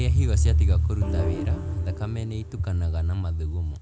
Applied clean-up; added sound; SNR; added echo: none; Organ; 13 dB; none.